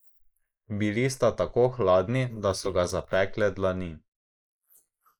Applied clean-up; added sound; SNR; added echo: neural mask model Resemble Enhance denoiser.